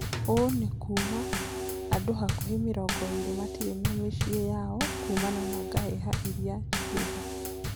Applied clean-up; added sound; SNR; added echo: none; Bass drum / Snare drum / Drum kit; -1 dB; none.